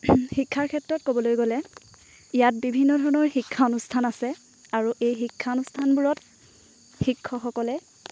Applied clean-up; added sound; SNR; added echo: none; none; none; none.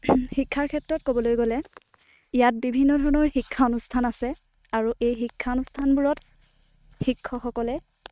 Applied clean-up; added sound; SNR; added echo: neural mask model RNNoise.